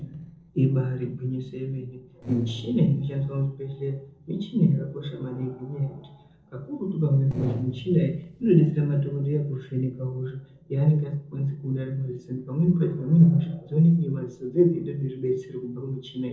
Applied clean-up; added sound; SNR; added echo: neural separator model SepFormer DNS4.